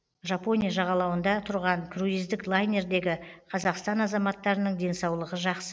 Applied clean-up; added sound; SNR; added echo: none; none; none; none.